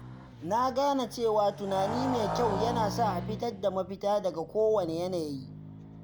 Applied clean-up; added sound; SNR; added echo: none; Motorcycle; 8 dB; none.